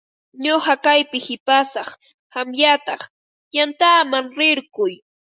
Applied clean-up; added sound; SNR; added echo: none; none; none; none.